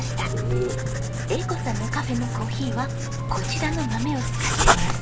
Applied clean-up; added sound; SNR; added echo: none; Writing; -4 dB; reverberation time 1.7 s.